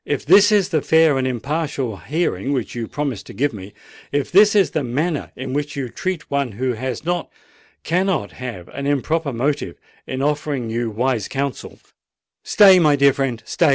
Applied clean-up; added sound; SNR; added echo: none; none; none; none.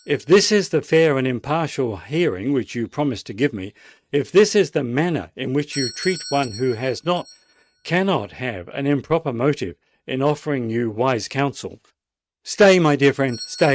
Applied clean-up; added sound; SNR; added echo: neural mask model RNNoise.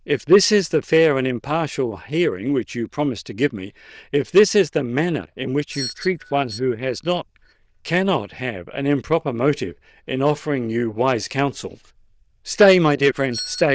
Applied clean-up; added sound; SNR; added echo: neural diffusion model UNIVERSE++.